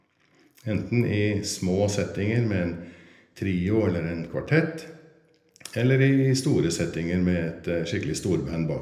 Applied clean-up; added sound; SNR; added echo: none; none; none; reverberation time 0.7 s.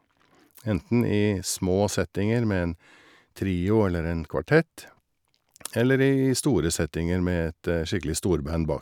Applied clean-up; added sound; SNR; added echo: none; none; none; none.